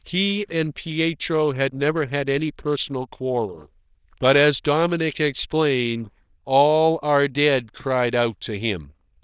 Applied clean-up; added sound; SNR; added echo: neural diffusion model UNIVERSE++.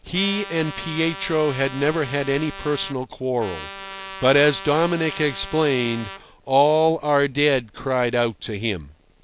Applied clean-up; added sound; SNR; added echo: none; Trumpet; 14 dB; none.